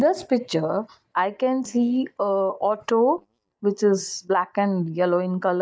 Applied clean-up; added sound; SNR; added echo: neural mask model DeepFilterNet 3.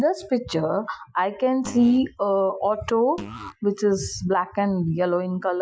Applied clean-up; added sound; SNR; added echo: classical method Wiener filter.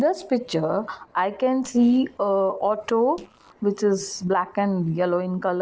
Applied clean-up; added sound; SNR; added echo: neural separator model SepFormer DNS4.